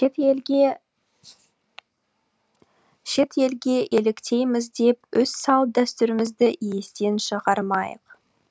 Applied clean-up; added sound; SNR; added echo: none; none; none; none.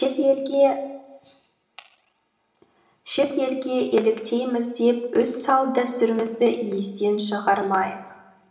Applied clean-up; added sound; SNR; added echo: none; none; none; reverberation time 1.0 s.